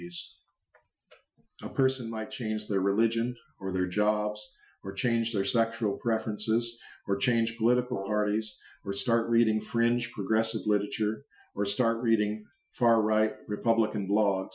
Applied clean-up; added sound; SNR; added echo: classical method Wiener filter.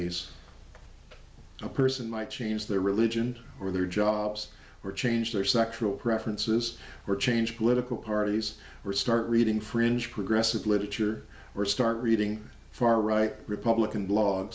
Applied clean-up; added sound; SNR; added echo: none; none; none; none.